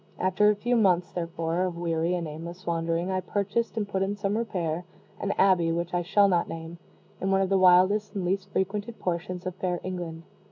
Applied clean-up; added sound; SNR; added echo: none; none; none; none.